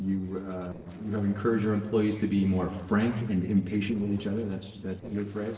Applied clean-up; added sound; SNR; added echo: neural separator model SepFormer DNS4.